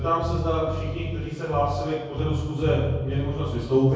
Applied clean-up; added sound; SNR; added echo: none; Bass guitar; 5 dB; reverberation time 1.3 s.